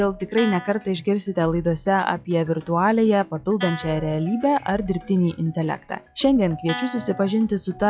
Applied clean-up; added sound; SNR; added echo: classical method log-MMSE.